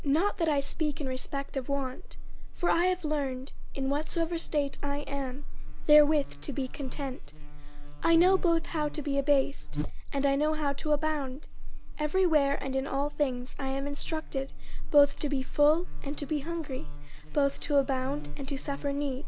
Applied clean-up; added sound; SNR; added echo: none; Buzz; -1 dB; none.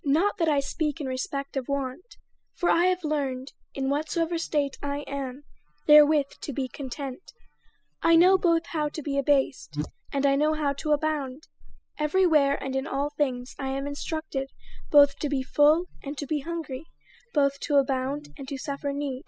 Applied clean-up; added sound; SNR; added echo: classical method spectral subtraction.